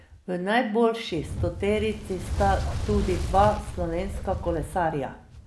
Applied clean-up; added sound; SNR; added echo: none; Fire; 5 dB; none.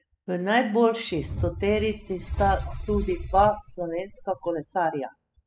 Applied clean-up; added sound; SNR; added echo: classical method spectral subtraction.